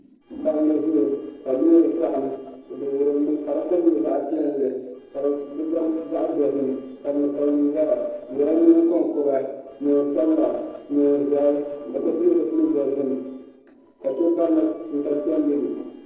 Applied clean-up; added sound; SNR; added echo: neural separator model SepFormer DNS4.